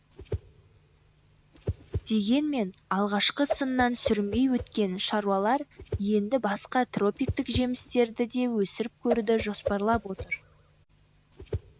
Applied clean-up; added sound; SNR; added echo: none; Whoosh, swoosh, swish; 10 dB; none.